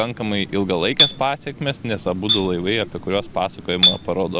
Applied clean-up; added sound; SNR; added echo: none; Chink, clink; 1 dB; none.